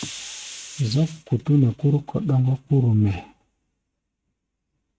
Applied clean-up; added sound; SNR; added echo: neural mask model RNNoise.